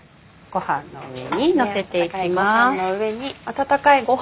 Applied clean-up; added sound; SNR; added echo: none; none; none; none.